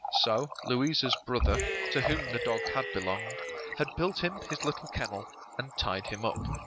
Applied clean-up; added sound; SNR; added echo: none; Water tap, faucet + Cheering; 3 dB; none.